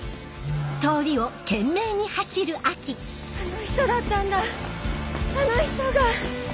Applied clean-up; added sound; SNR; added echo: none; Crowd; 18 dB; none.